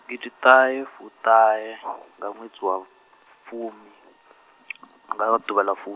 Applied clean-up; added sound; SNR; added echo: none; none; none; none.